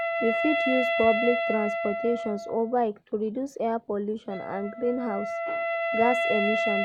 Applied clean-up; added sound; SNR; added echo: none; Wind instrument, woodwind instrument; 1 dB; none.